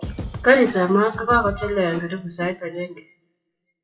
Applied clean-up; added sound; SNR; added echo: classical method WPE with log-MMSE.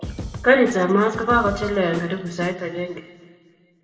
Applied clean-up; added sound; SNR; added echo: none; Snare drum / Drum kit; 13 dB; reverberation time 2.0 s.